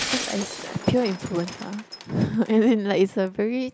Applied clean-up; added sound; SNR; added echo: none; Shatter; 12 dB; none.